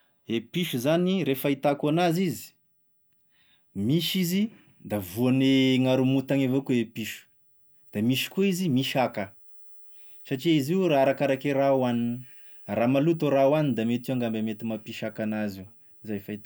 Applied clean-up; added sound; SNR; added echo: none; none; none; none.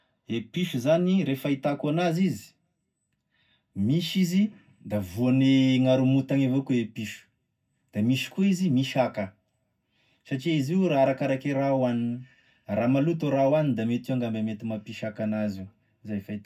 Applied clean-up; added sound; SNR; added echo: none; none; none; reverberation time 0.4 s.